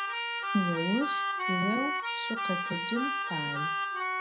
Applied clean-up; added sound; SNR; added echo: none; Keyboard (musical); -2 dB; reverberation time 0.2 s.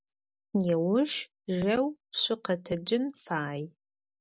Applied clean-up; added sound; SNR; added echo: none; none; none; none.